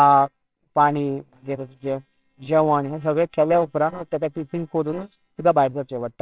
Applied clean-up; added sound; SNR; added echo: neural separator model SepFormer WHAMR!.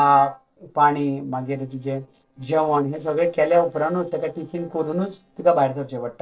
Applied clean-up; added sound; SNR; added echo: neural separator model SepFormer DNS4.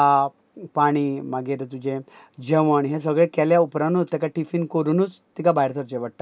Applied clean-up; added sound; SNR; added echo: none; none; none; none.